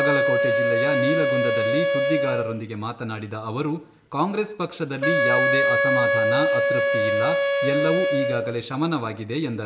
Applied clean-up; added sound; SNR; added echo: none; Wind instrument, woodwind instrument; -4 dB; reverberation time 0.6 s.